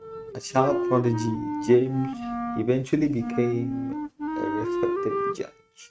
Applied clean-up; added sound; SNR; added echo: neural mask model RNNoise.